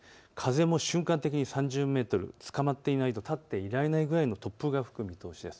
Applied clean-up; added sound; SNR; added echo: none; none; none; none.